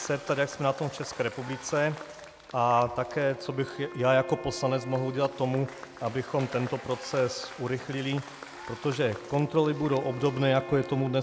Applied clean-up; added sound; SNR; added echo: none; Applause / Crowd / Cheering + Wind instrument, woodwind instrument; 15 dB; none.